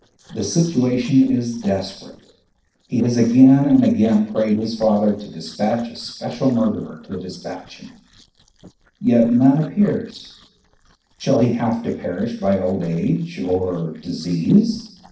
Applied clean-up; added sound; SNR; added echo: neural separator model SepFormer DNS4.